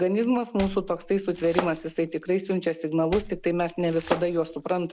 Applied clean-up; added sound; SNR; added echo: none; Domestic sounds, home sounds; 11 dB; none.